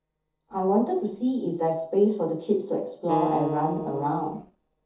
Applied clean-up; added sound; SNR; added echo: neural separator model SepFormer DNS4.